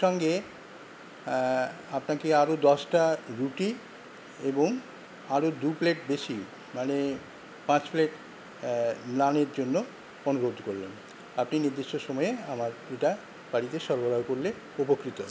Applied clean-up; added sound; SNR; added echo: none; none; none; none.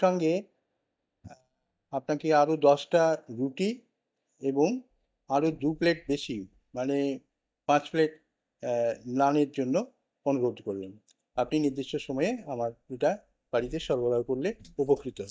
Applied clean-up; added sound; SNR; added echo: neural mask model DeepFilterNet 3.